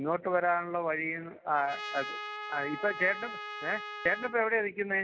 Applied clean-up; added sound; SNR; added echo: none; Trumpet; 9 dB; none.